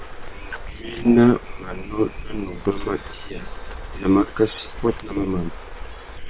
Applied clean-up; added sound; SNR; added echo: neural separator model SepFormer WHAM!.